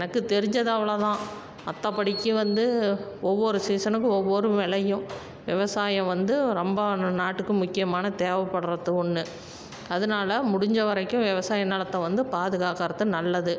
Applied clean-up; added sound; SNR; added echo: none; none; none; none.